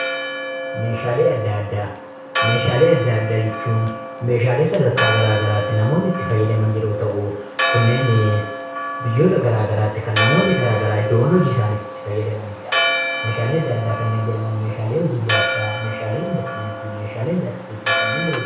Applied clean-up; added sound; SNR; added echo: none; Church bell; 5 dB; reverberation time 0.6 s.